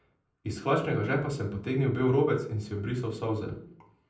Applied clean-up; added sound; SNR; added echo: none; none; none; reverberation time 0.6 s.